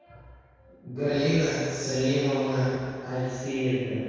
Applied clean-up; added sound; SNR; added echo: none; none; none; reverberation time 1.9 s.